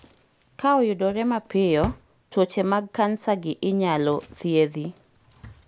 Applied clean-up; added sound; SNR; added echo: none; Drawer open or close; 19 dB; none.